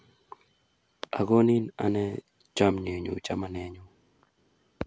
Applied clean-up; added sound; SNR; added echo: none; none; none; none.